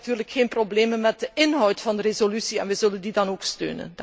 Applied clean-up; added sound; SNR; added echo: none; none; none; none.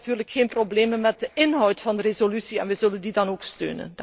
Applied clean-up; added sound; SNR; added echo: neural separator model SepFormer DNS4.